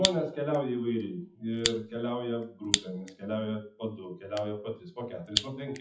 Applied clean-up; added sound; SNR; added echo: classical method WPE with log-MMSE.